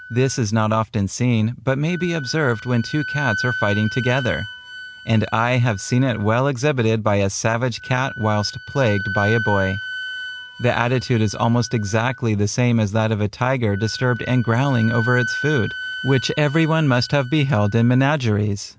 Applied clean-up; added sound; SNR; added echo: none; Wind instrument, woodwind instrument; 12 dB; none.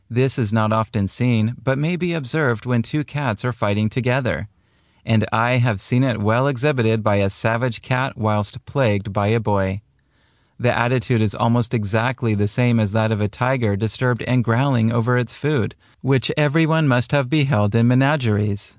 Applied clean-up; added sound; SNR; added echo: none; none; none; none.